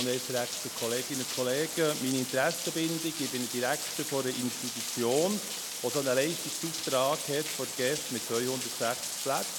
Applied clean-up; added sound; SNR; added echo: none; Rain; 4 dB; none.